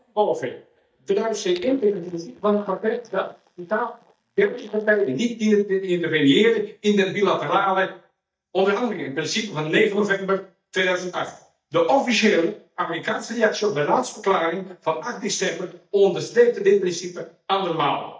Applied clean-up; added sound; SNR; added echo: neural mask model DeepFilterNet 3.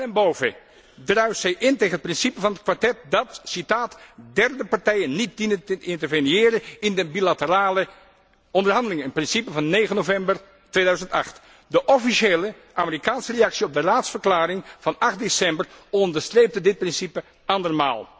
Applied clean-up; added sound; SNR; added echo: none; none; none; none.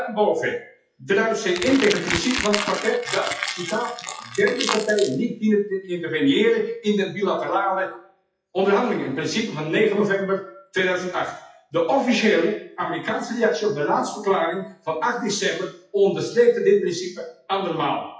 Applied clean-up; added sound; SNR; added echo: classical method WPE with log-MMSE.